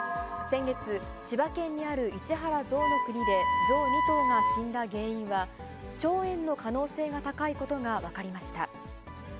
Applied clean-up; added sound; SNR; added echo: none; Wind instrument, woodwind instrument; -2 dB; none.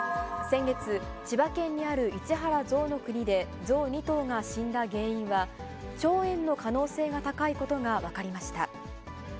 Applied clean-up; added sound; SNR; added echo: none; none; none; none.